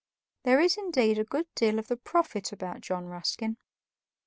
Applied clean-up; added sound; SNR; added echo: none; none; none; none.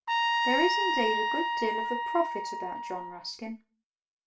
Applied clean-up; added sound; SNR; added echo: none; Trumpet; -3 dB; reverberation time 0.3 s.